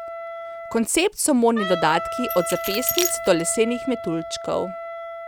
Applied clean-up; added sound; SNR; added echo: none; Wind instrument, woodwind instrument + Keys jangling; 7 dB; none.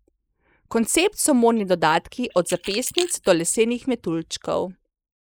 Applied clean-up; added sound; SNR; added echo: neural mask model Resemble Enhance denoiser.